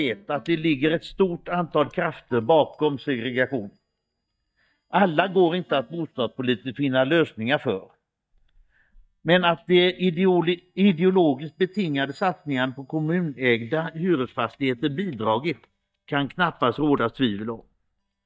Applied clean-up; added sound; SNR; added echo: neural mask model DeepFilterNet 3.